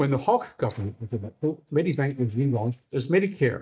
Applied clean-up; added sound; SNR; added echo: neural mask model DeepFilterNet 3.